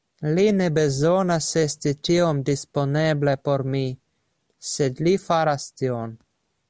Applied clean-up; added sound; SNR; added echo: none; none; none; none.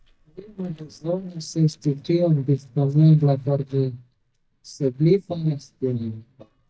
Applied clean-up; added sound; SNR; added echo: neural mask model DeepFilterNet 3.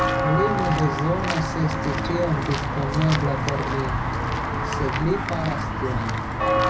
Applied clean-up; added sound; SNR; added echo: none; Walk, footsteps / Bell; -2 dB; reverberation time 0.4 s.